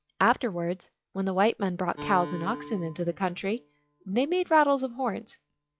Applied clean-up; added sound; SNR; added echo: classical method log-MMSE.